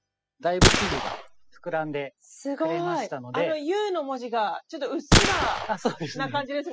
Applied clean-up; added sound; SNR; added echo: classical method spectral subtraction.